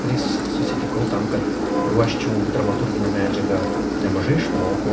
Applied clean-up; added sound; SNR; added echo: none; Engine; -2 dB; reverberation time 0.3 s.